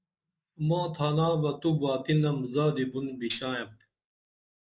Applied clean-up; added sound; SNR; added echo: neural mask model Resemble Enhance denoiser.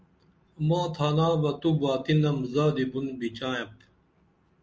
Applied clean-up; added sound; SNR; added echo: none; none; none; none.